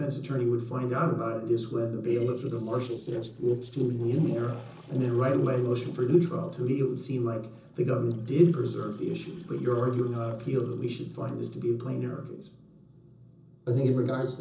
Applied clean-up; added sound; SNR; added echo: neural separator model SepFormer DNS4.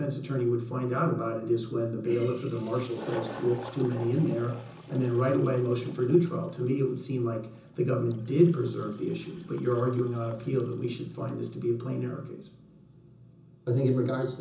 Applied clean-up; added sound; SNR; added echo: none; Toilet flush; 19 dB; reverberation time 0.6 s.